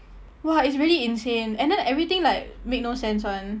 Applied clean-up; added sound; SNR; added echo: none; none; none; none.